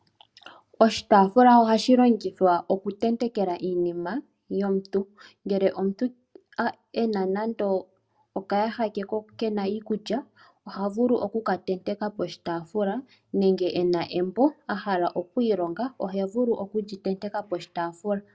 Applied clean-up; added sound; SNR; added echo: none; none; none; none.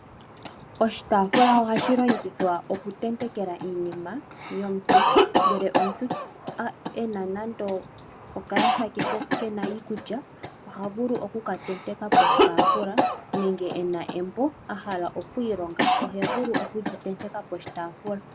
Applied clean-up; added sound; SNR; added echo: none; Cough; -2 dB; none.